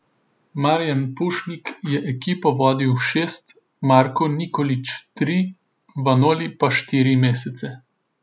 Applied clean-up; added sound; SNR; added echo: none; none; none; none.